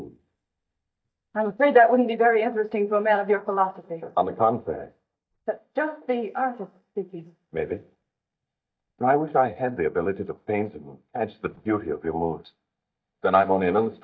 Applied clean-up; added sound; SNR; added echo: neural mask model DeepFilterNet 3.